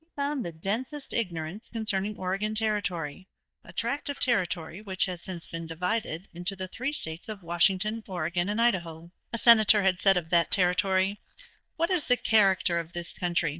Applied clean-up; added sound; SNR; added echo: neural mask model DeepFilterNet 3.